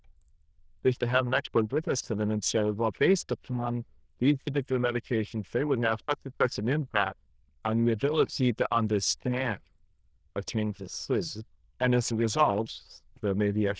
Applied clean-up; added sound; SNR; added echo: neural diffusion model UNIVERSE++.